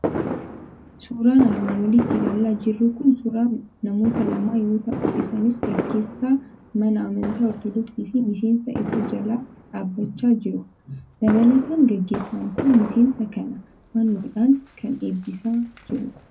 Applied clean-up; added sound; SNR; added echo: none; Fireworks; 10 dB; reverberation time 0.3 s.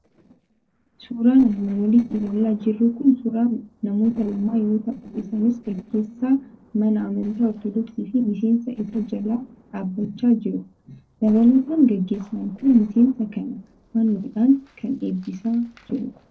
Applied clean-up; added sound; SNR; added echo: neural separator model SepFormer DNS4.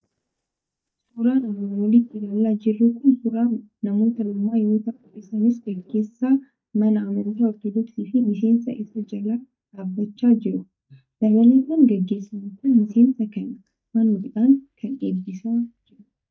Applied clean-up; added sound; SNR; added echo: neural mask model DeepFilterNet 3.